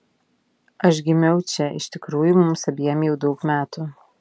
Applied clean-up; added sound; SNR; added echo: none; none; none; none.